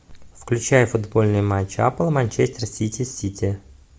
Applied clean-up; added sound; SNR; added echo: none; none; none; none.